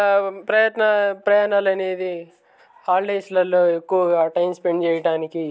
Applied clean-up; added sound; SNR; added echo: none; none; none; none.